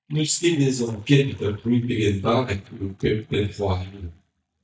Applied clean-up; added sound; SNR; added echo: neural mask model DeepFilterNet 3.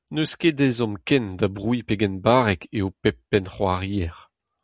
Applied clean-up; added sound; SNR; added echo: none; none; none; none.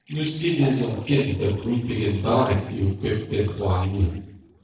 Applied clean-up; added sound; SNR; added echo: neural separator model SepFormer DNS4.